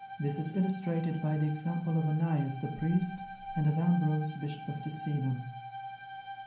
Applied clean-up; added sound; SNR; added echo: none; Bowed string instrument; 13 dB; reverberation time 0.6 s.